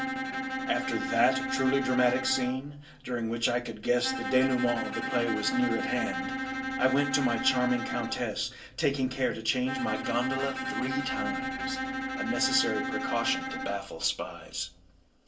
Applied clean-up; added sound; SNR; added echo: none; Bowed string instrument; 4 dB; reverberation time 0.2 s.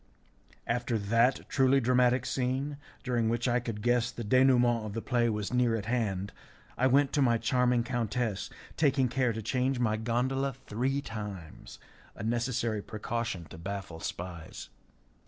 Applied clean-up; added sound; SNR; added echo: none; none; none; none.